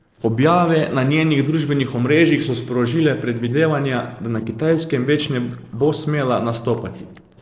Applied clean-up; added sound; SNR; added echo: neural separator model SepFormer DNS4.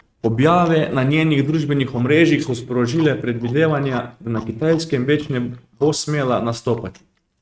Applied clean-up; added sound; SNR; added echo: neural mask model RNNoise.